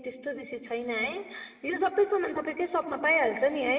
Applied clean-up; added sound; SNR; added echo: none; none; none; reverberation time 2.6 s.